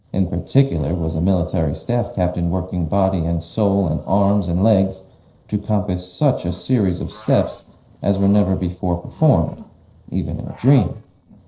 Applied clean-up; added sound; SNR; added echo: neural separator model SepFormer DNS4.